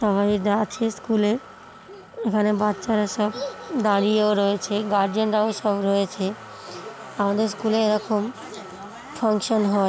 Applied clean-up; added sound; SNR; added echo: none; Motor vehicle (road); 18 dB; none.